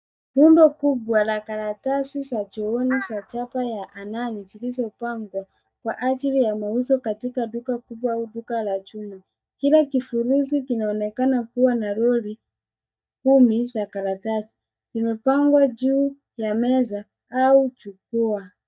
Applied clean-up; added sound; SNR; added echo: neural mask model DeepFilterNet 3.